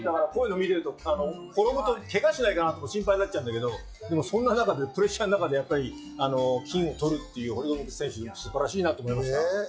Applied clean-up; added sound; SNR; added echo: classical method log-MMSE.